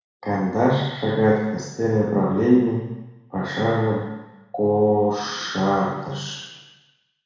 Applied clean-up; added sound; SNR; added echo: none; none; none; reverberation time 1.1 s.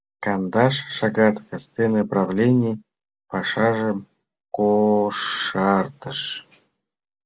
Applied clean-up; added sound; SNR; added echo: none; none; none; none.